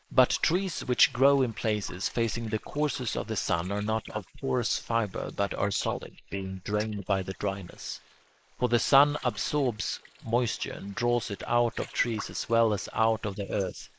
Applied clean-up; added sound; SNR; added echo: neural mask model Resemble Enhance denoiser.